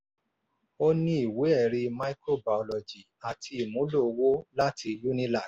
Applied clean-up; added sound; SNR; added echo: none; none; none; none.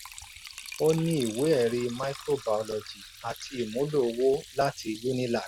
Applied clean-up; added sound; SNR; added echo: none; Liquid; 16 dB; none.